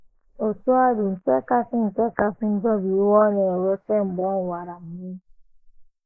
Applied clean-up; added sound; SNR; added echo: neural mask model Resemble Enhance denoiser.